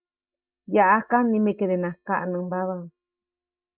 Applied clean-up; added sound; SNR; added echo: neural mask model DeepFilterNet 3.